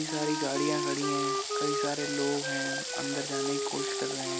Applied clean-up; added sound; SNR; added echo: none; Wind instrument, woodwind instrument + Water tap, faucet / Water; -2 dB; none.